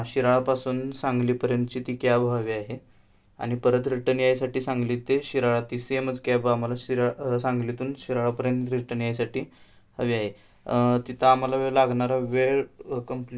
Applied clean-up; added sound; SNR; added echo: none; none; none; none.